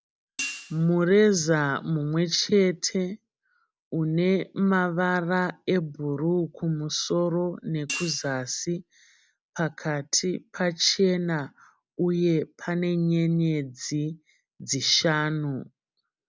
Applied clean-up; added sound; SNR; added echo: none; Hi-hat; 14 dB; none.